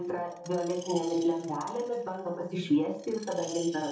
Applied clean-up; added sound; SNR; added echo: none; Screech; 18 dB; reverberation time 0.9 s.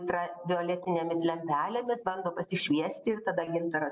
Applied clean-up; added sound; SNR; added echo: none; none; none; none.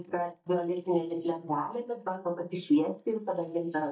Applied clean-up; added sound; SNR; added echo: neural mask model DeepFilterNet 3.